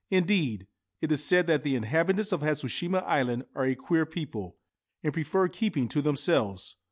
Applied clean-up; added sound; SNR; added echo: none; none; none; none.